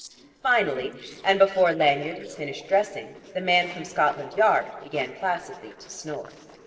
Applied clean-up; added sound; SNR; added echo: neural separator model SepFormer DNS4.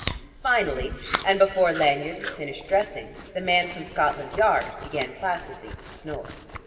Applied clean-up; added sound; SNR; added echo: none; Chewing, mastication; 10 dB; reverberation time 2.4 s.